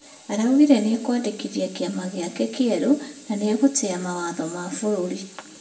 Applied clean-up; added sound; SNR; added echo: none; none; none; reverberation time 0.6 s.